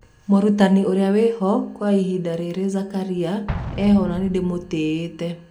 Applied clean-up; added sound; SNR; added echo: none; Explosion; 16 dB; none.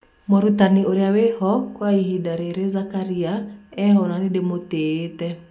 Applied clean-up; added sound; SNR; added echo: none; none; none; none.